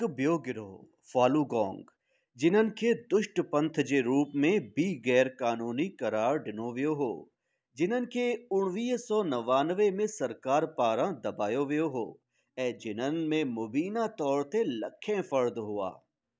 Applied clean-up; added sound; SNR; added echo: none; none; none; none.